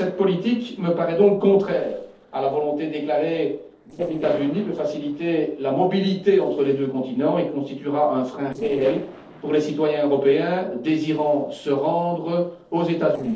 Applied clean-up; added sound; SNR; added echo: neural separator model SepFormer DNS4.